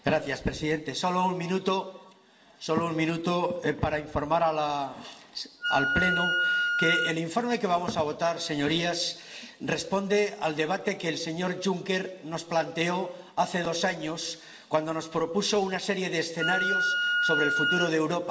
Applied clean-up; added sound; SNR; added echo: none; Wind instrument, woodwind instrument; 0 dB; reverberation time 1.0 s.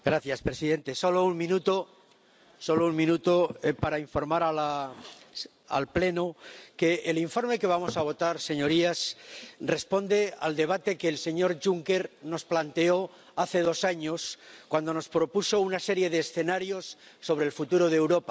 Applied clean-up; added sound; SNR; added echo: none; none; none; none.